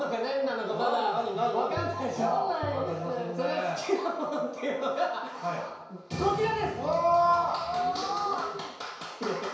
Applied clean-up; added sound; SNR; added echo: none; Tap; 13 dB; reverberation time 0.6 s.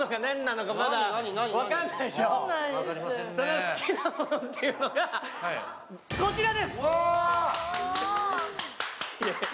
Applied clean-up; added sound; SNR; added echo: none; none; none; none.